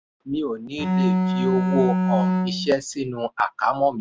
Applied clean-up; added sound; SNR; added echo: neural mask model RNNoise.